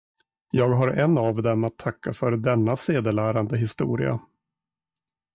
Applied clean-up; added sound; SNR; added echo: neural mask model DeepFilterNet 3.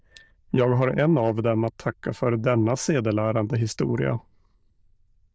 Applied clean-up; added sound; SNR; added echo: neural diffusion model UNIVERSE++.